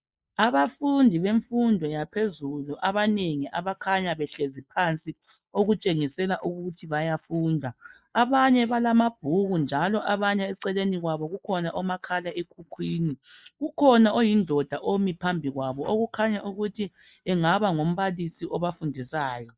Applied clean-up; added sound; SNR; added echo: neural mask model Resemble Enhance denoiser.